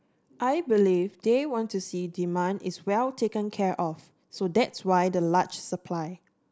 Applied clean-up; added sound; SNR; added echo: none; none; none; none.